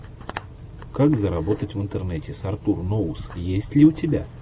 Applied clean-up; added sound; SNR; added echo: none; none; none; none.